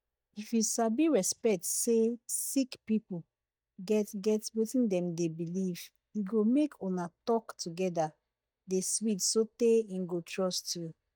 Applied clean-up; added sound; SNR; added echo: neural mask model DeepFilterNet 3.